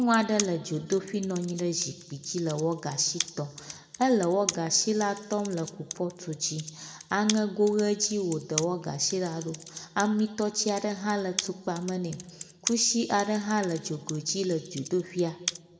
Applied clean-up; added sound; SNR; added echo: none; Computer keyboard; 12 dB; reverberation time 1.3 s.